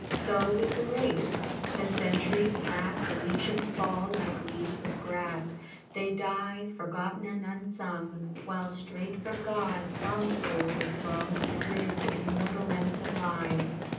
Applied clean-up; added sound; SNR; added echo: none; Run; 2 dB; reverberation time 0.6 s.